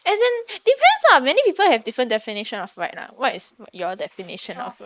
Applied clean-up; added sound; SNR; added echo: neural mask model Resemble Enhance denoiser.